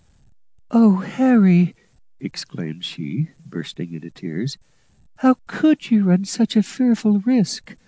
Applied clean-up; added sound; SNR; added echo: none; none; none; none.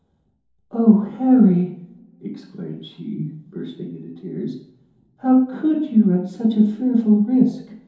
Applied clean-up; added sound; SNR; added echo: none; none; none; reverberation time 2.8 s.